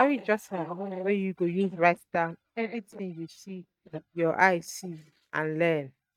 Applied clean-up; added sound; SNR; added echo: neural mask model DeepFilterNet 3.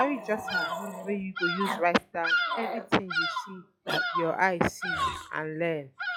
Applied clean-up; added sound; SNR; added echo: classical method log-MMSE.